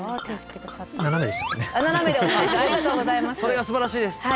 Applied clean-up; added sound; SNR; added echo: none; Chink, clink; 17 dB; none.